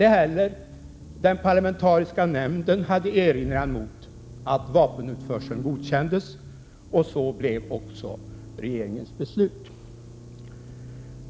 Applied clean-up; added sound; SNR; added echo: none; Accelerating, revving, vroom; 15 dB; none.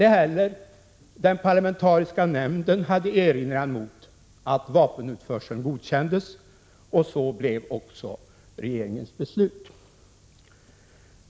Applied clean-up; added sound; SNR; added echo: none; none; none; none.